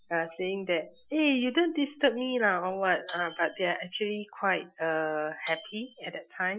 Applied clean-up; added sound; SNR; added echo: classical method Wiener filter.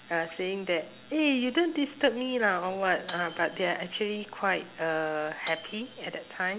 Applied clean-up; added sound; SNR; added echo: none; Tambourine; 18 dB; none.